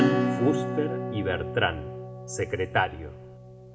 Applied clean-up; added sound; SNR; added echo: none; Acoustic guitar / Strum; 1 dB; none.